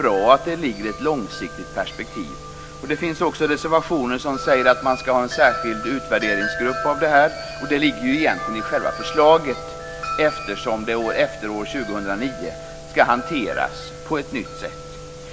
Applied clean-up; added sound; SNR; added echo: none; Wind chime; 10 dB; none.